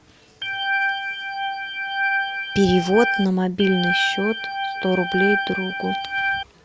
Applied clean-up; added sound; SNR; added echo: none; Organ; 1 dB; none.